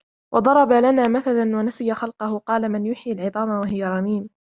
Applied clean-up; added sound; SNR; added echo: none; none; none; none.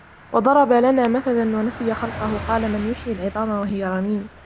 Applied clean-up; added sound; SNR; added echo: none; Car passing by; 15 dB; none.